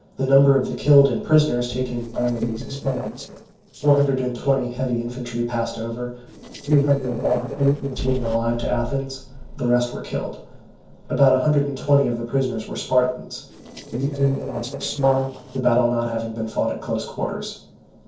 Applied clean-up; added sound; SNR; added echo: neural separator model SepFormer DNS4.